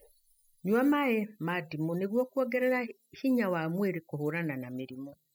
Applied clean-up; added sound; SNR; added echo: classical method spectral subtraction.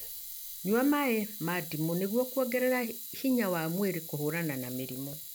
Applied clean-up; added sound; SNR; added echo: none; Camera; 11 dB; none.